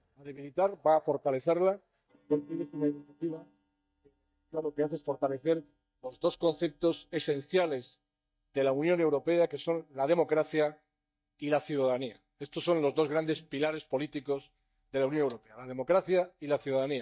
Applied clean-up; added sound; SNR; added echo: neural mask model DeepFilterNet 3.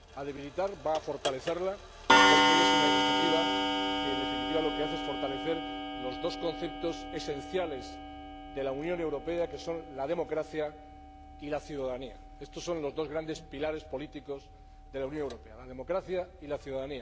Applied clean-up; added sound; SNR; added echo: none; Clock; -3 dB; none.